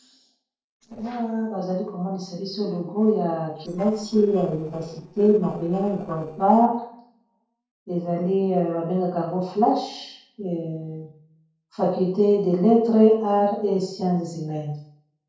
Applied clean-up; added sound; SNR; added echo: neural separator model SepFormer DNS4.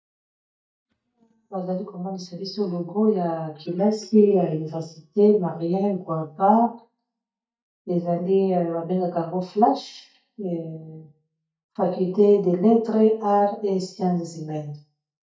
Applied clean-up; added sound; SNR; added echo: neural mask model DeepFilterNet 3.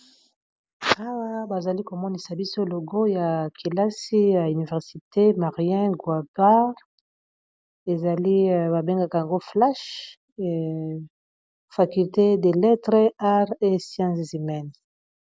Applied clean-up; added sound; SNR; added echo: none; none; none; none.